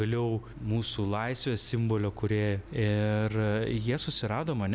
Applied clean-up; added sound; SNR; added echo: none; none; none; none.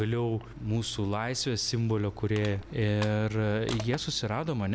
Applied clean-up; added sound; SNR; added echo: none; Crushing; 19 dB; none.